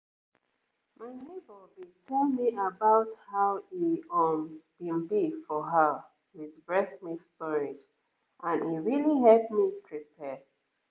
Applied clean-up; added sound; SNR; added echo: none; none; none; none.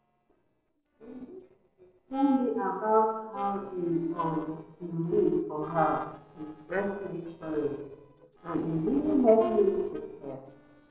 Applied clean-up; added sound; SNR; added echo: neural separator model SepFormer DNS4.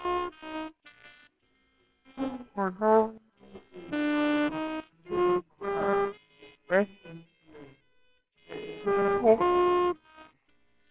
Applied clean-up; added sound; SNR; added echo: neural separator model SepFormer WHAMR!.